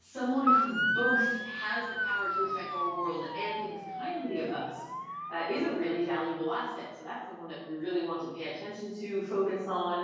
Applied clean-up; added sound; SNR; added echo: none; Motor vehicle (road) / Siren; 1 dB; reverberation time 1.3 s.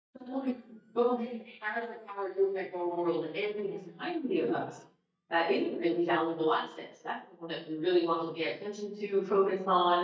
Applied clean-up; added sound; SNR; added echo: neural mask model DeepFilterNet 3.